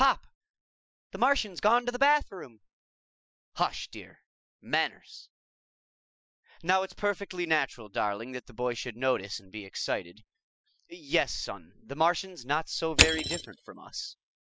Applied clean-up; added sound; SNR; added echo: classical method spectral subtraction.